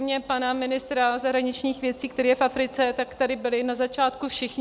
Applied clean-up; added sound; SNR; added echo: none; none; none; none.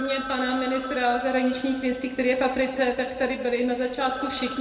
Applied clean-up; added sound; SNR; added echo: none; Telephone; 14 dB; reverberation time 2.1 s.